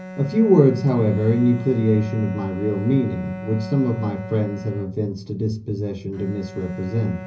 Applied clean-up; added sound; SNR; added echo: none; Bowed string instrument; 13 dB; reverberation time 0.5 s.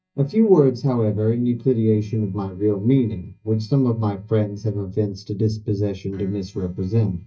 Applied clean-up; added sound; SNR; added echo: neural mask model DeepFilterNet 3.